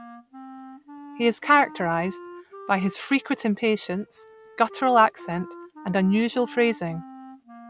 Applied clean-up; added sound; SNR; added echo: none; Wind instrument, woodwind instrument; 18 dB; none.